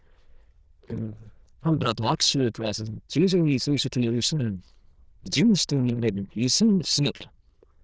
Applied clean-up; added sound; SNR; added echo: neural diffusion model UNIVERSE++.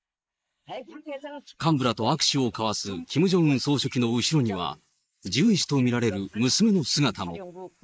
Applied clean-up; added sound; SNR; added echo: neural mask model Resemble Enhance denoiser.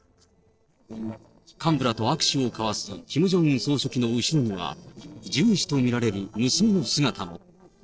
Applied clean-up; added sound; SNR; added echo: neural separator model SepFormer DNS4.